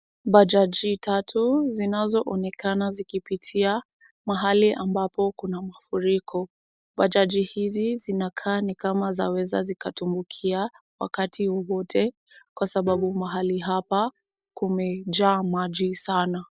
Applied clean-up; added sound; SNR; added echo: neural separator model SepFormer DNS4.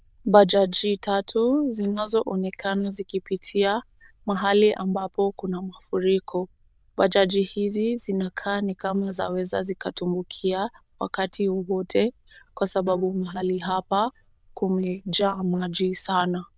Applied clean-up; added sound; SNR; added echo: neural diffusion model UNIVERSE++.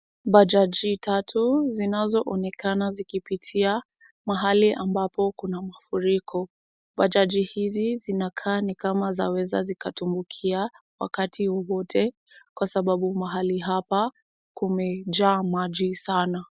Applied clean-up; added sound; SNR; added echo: none; none; none; none.